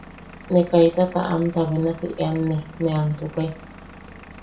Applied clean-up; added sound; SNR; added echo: none; Engine / Vehicle; 19 dB; reverberation time 0.4 s.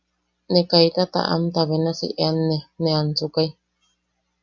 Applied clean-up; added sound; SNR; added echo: none; none; none; none.